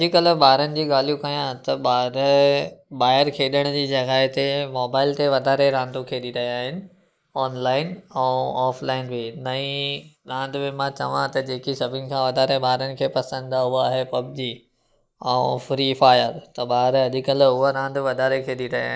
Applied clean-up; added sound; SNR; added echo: neural mask model Resemble Enhance denoiser.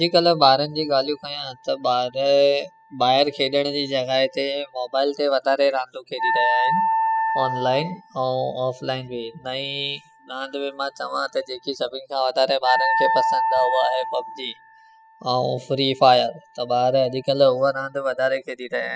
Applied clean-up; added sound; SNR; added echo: classical method spectral subtraction.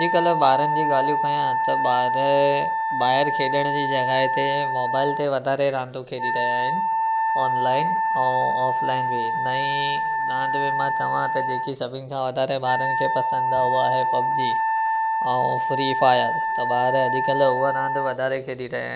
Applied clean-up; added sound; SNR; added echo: none; Wind instrument, woodwind instrument; -1 dB; none.